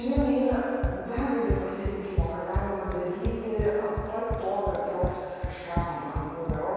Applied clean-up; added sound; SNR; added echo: none; Run; 4 dB; reverberation time 2.2 s.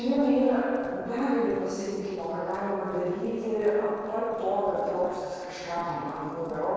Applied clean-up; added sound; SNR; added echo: neural separator model SepFormer DNS4.